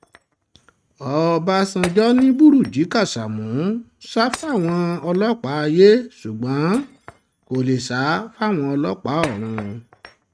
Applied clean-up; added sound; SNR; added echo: neural mask model RNNoise.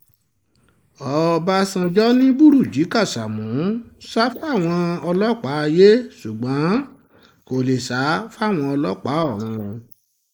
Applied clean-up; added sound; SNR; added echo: neural mask model Resemble Enhance denoiser.